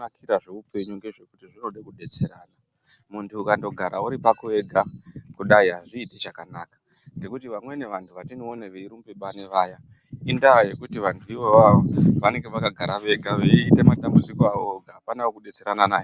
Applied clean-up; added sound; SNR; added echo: none; none; none; none.